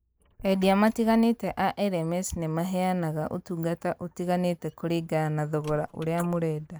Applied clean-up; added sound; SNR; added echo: neural mask model Resemble Enhance denoiser.